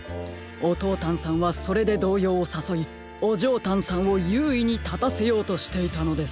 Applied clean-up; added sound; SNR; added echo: none; Wind instrument, woodwind instrument; 16 dB; none.